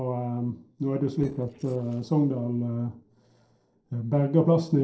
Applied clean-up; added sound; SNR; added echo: neural separator model SepFormer DNS4.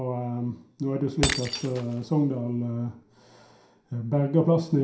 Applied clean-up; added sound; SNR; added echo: none; Shatter; 11 dB; reverberation time 0.5 s.